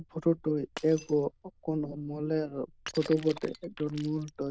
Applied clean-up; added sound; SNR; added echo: neural diffusion model UNIVERSE++.